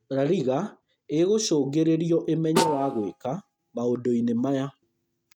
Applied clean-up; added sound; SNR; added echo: neural mask model RNNoise.